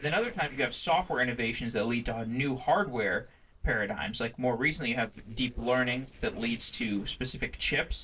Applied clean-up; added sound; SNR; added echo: neural separator model SepFormer DNS4.